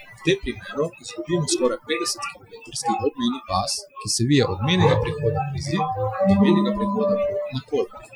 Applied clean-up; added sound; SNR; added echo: classical method Wiener filter.